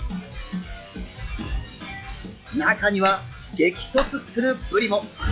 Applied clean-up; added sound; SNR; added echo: classical method log-MMSE.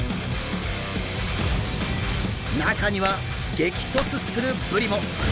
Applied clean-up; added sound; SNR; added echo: none; Clapping; 12 dB; none.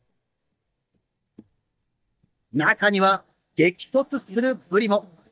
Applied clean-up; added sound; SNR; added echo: neural mask model DeepFilterNet 3.